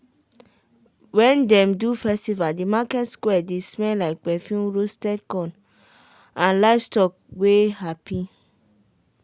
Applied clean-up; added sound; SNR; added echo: none; none; none; none.